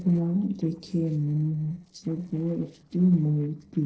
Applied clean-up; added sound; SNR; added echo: neural separator model SepFormer DNS4.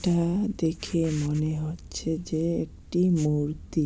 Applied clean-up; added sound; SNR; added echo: none; none; none; none.